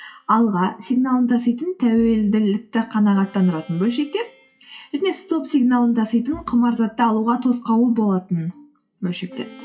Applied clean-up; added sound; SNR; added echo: classical method WPE with log-MMSE.